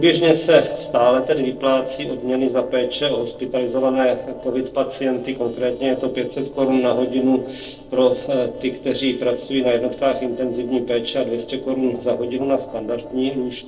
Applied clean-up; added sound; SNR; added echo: neural separator model SepFormer DNS4.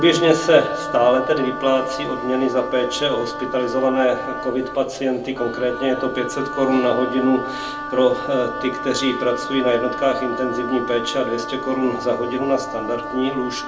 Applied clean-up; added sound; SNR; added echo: none; Wind instrument, woodwind instrument; 9 dB; reverberation time 0.2 s.